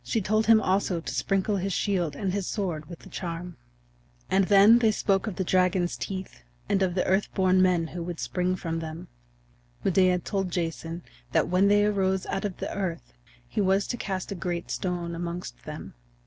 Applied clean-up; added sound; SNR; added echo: none; none; none; none.